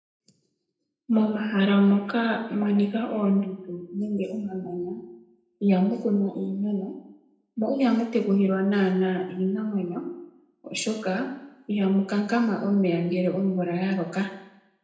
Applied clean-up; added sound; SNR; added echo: none; none; none; reverberation time 0.8 s.